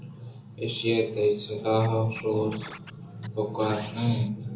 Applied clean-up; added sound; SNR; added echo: none; Scratching (performance technique); 16 dB; reverberation time 0.6 s.